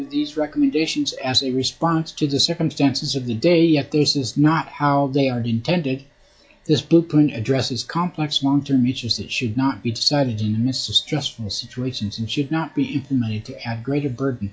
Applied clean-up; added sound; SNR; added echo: classical method log-MMSE.